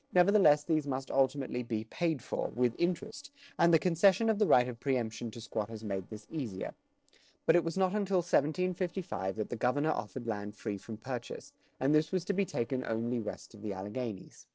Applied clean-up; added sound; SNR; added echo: neural separator model SepFormer DNS4.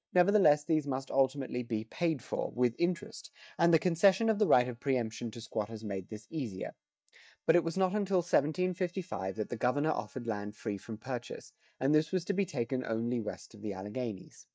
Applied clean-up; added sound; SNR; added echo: neural mask model DeepFilterNet 3.